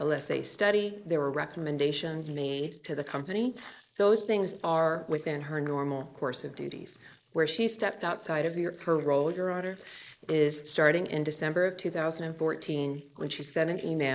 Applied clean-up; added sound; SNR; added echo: neural mask model Resemble Enhance denoiser.